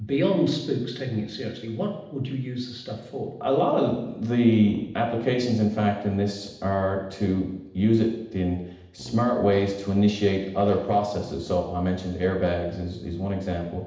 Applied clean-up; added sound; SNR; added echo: none; Brass instrument; 20 dB; reverberation time 0.8 s.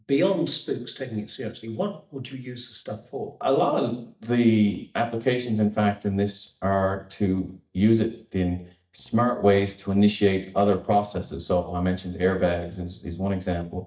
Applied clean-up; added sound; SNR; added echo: neural mask model DeepFilterNet 3.